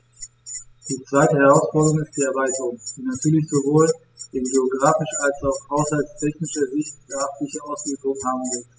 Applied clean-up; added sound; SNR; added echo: classical method spectral subtraction.